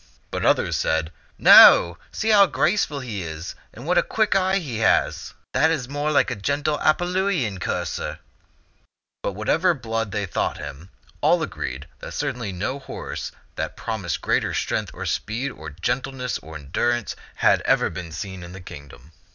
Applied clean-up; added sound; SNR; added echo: none; none; none; none.